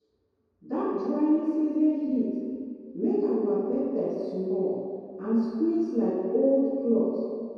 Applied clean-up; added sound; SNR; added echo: none; none; none; reverberation time 2.2 s.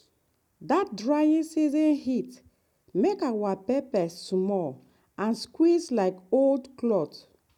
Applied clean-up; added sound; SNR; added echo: none; none; none; none.